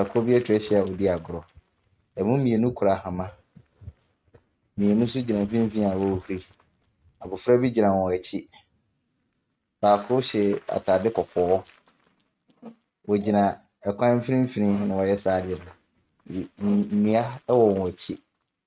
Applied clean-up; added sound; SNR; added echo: neural mask model RNNoise.